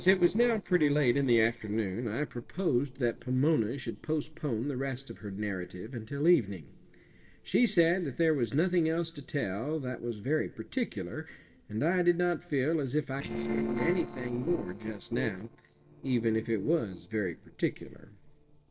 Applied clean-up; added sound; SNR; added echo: neural separator model SepFormer DNS4.